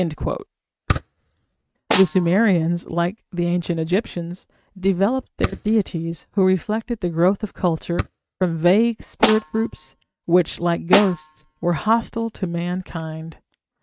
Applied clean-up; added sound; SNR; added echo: neural mask model RNNoise.